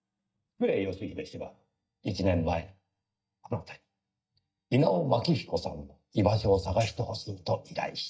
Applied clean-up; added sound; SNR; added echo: neural mask model DeepFilterNet 3.